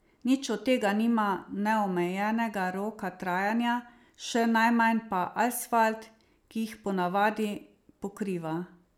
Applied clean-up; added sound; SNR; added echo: none; none; none; none.